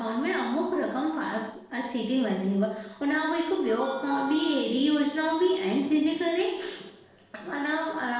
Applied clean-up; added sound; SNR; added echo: neural separator model SepFormer DNS4.